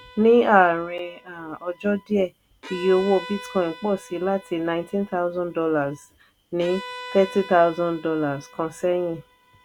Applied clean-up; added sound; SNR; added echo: none; Bowed string instrument; 19 dB; none.